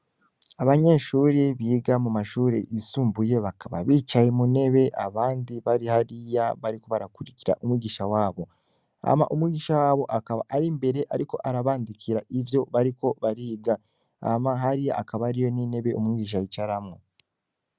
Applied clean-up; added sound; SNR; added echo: none; none; none; none.